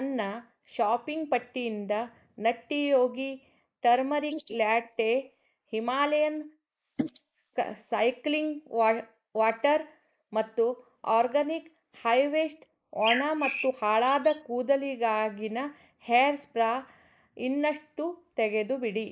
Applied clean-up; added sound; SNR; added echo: neural mask model Resemble Enhance denoiser.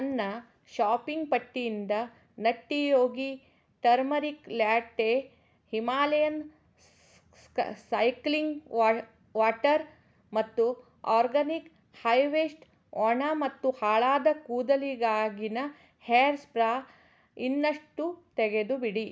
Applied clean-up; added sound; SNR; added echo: none; none; none; none.